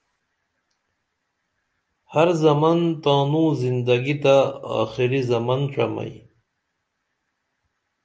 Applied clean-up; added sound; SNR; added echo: none; none; none; none.